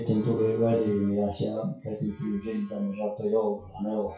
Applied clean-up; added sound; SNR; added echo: classical method WPE with log-MMSE.